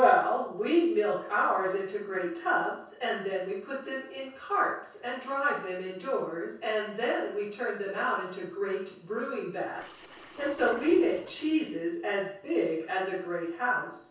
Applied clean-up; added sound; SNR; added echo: neural separator model SepFormer DNS4.